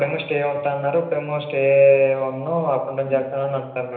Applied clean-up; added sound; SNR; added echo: none; none; none; reverberation time 0.9 s.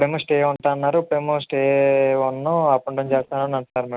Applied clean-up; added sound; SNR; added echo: none; none; none; none.